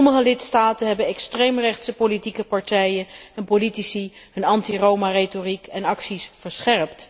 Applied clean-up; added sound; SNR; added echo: none; none; none; none.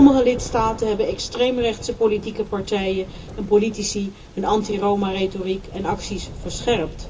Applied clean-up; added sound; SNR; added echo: none; Thunder; 14 dB; reverberation time 0.2 s.